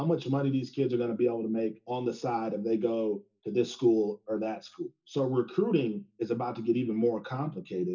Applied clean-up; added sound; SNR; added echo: none; none; none; reverberation time 0.2 s.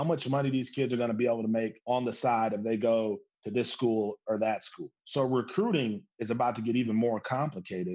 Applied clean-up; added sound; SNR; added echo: none; none; none; none.